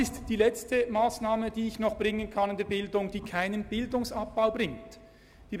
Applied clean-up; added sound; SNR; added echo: none; Rattle; 19 dB; none.